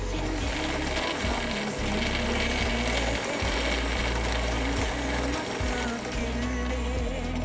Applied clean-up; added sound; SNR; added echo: none; Drill / Mechanisms; 2 dB; none.